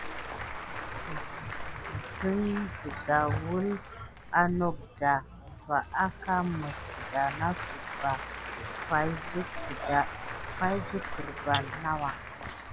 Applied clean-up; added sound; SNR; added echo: none; Applause / Crowd + Tap / Glass; 8 dB; none.